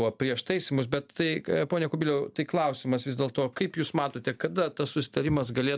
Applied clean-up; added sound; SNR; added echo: none; none; none; none.